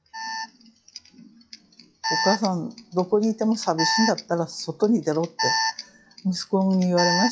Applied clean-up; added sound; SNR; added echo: classical method log-MMSE.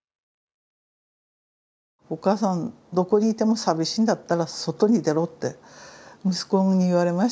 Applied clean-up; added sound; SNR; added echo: none; none; none; none.